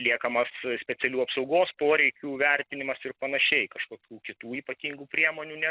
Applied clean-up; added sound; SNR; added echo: none; none; none; none.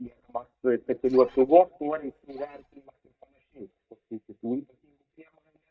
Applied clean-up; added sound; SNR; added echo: neural mask model DeepFilterNet 3.